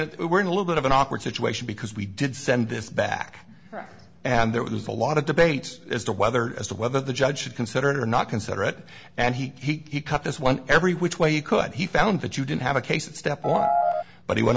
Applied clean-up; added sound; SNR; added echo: none; Piano; -2 dB; none.